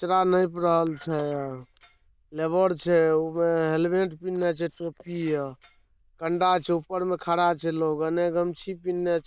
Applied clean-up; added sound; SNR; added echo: neural diffusion model UNIVERSE++.